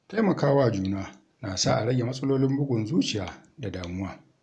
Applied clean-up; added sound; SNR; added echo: none; none; none; none.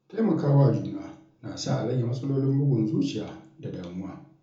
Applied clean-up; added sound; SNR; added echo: none; none; none; reverberation time 0.6 s.